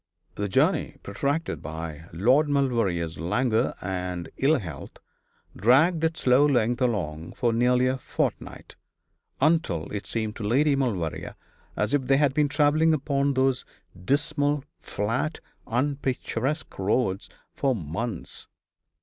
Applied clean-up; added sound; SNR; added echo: none; none; none; none.